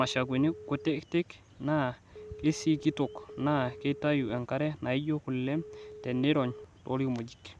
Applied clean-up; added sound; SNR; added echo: none; Telephone; 18 dB; none.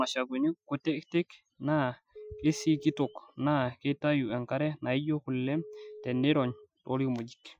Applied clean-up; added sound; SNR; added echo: classical method Wiener filter.